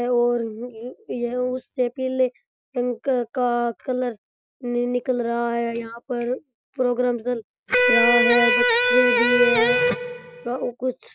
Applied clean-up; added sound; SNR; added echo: none; Electric guitar; -4 dB; none.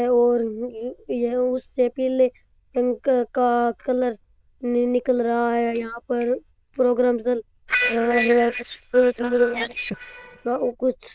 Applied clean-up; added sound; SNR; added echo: neural diffusion model UNIVERSE++.